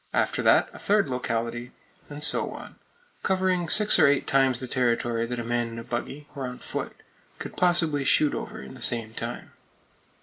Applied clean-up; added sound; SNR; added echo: neural mask model Resemble Enhance denoiser.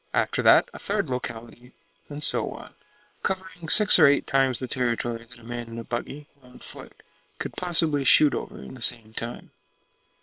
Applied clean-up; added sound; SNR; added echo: neural separator model SepFormer WHAM!.